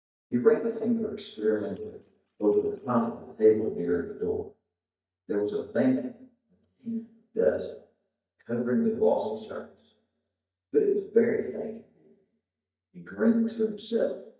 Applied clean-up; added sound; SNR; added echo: neural mask model DeepFilterNet 3.